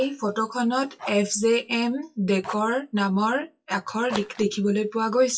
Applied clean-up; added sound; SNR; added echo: classical method WPE with log-MMSE.